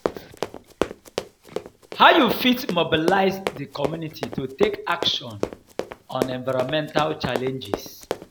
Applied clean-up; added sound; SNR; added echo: none; Run; 7 dB; none.